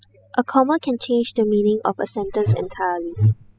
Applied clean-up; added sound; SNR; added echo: classical method spectral subtraction.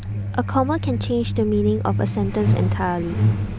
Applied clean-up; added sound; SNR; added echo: none; Truck; 0 dB; none.